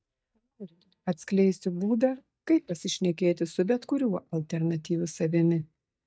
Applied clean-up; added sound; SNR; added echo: neural mask model DeepFilterNet 3.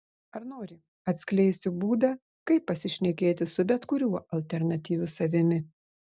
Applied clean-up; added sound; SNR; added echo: none; none; none; none.